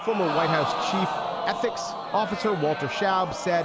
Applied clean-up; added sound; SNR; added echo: none; Crowd; 3 dB; none.